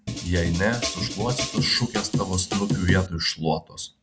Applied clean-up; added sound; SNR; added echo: none; Drum kit; 3 dB; none.